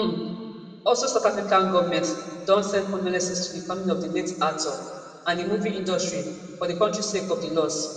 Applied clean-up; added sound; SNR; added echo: none; none; none; reverberation time 1.9 s.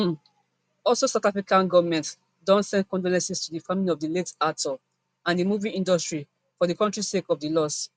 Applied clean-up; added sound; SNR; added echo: none; none; none; none.